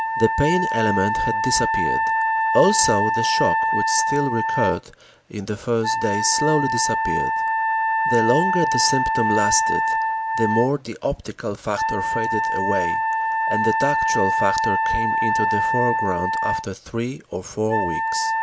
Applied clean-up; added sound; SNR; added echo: none; Wind instrument, woodwind instrument; -2 dB; none.